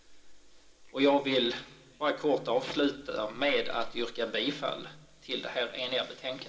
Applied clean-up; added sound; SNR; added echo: none; Chewing, mastication; 15 dB; reverberation time 0.2 s.